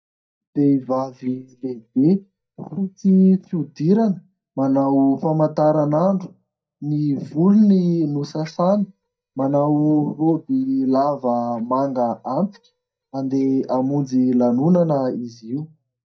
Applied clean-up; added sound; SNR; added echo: neural mask model DeepFilterNet 3.